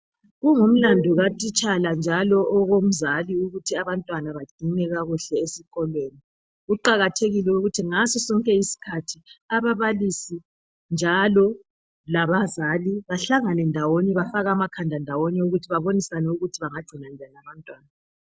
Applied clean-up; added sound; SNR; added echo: none; none; none; none.